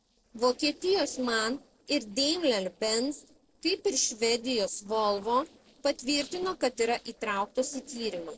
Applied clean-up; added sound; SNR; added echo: neural separator model SepFormer DNS4.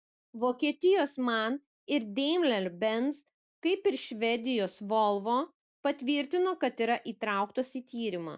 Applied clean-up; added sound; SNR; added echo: none; none; none; none.